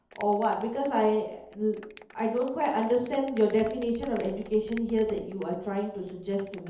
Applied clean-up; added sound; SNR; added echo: none; Clapping; 19 dB; reverberation time 2.2 s.